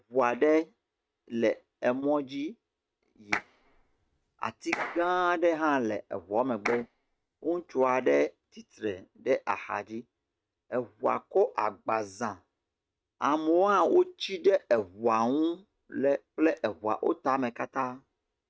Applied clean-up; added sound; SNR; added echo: neural mask model RNNoise.